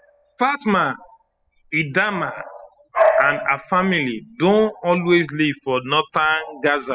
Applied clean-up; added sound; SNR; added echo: classical method spectral subtraction.